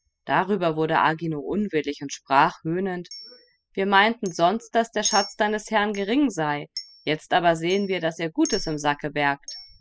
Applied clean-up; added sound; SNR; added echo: classical method spectral subtraction.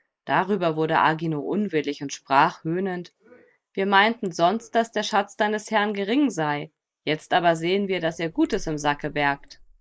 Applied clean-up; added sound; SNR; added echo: neural mask model Resemble Enhance denoiser.